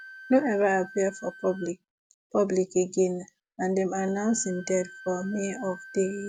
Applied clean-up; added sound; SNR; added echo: none; Wind instrument, woodwind instrument; 20 dB; none.